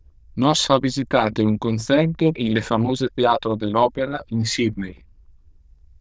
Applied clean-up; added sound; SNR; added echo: neural diffusion model UNIVERSE++.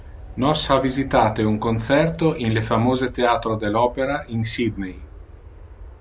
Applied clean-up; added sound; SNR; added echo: none; Aircraft; 17 dB; none.